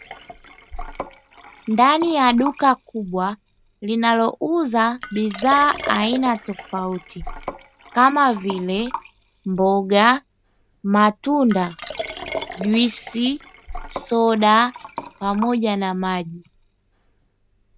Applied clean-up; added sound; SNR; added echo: none; Liquid; 15 dB; none.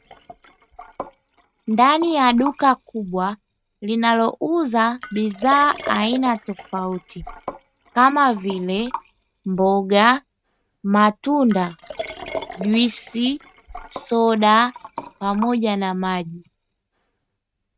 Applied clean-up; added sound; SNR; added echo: neural mask model RNNoise.